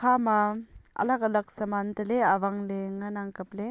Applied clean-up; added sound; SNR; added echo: none; none; none; none.